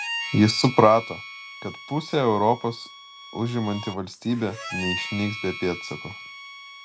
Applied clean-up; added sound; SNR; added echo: none; Harmonica; 11 dB; none.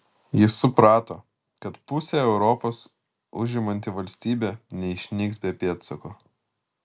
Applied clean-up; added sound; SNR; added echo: none; none; none; none.